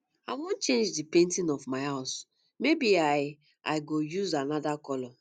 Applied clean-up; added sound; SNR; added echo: none; none; none; none.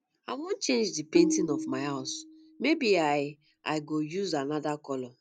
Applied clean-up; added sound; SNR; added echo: none; Tabla; 5 dB; none.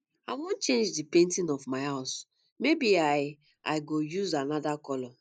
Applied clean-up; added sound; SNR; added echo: neural mask model Resemble Enhance denoiser.